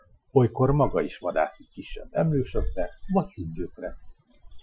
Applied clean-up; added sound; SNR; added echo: classical method Wiener filter.